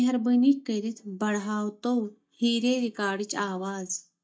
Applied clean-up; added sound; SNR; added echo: neural mask model DeepFilterNet 3.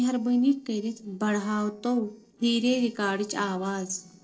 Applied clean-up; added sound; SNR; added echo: neural separator model SepFormer DNS4.